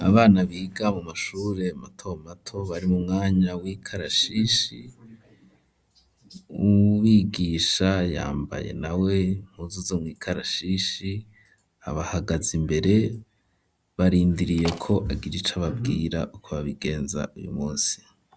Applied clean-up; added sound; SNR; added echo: none; Slam; 15 dB; none.